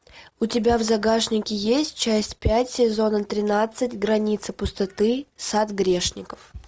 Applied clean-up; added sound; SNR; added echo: none; none; none; none.